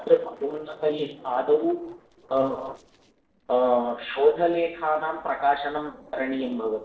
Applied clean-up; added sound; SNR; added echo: neural separator model SepFormer DNS4.